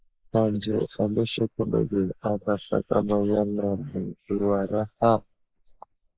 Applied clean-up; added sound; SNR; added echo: neural mask model Resemble Enhance denoiser.